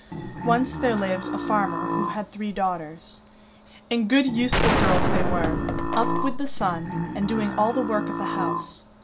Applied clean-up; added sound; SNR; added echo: none; Burping, eructation + Gunshot, gunfire; -1 dB; none.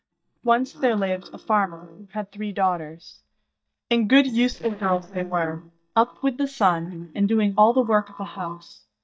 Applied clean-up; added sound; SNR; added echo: neural mask model DeepFilterNet 3.